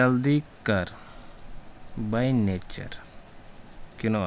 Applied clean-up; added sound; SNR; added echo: none; Rain; 15 dB; none.